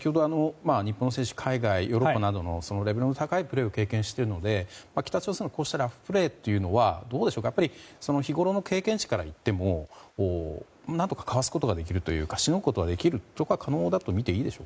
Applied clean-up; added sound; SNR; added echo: neural mask model Resemble Enhance denoiser.